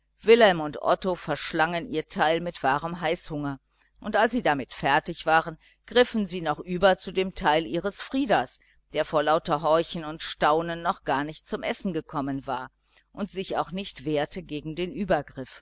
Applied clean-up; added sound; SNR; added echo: none; none; none; none.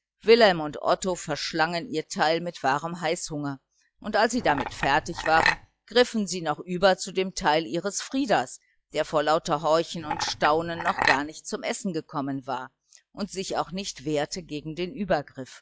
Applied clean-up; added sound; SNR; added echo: classical method log-MMSE.